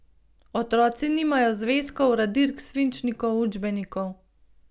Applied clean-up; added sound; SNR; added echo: none; none; none; none.